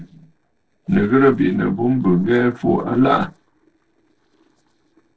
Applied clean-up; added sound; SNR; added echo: neural separator model SepFormer DNS4.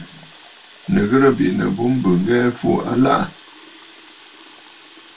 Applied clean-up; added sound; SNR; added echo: none; Water tap, faucet; 20 dB; reverberation time 0.2 s.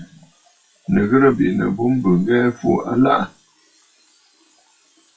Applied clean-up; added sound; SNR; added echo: classical method WPE with log-MMSE.